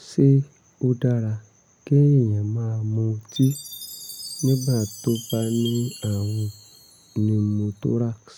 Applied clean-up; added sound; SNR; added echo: none; Chime; 19 dB; none.